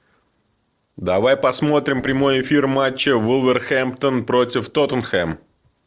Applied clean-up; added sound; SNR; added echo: neural separator model SepFormer DNS4.